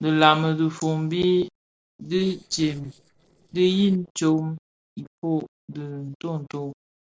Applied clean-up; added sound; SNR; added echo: neural separator model SepFormer DNS4.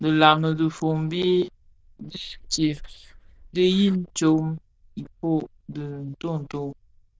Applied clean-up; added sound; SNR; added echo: neural diffusion model UNIVERSE++.